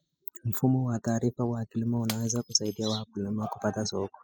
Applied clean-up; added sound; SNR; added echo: classical method spectral subtraction.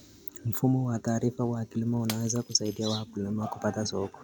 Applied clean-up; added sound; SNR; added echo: none; Shatter; 19 dB; none.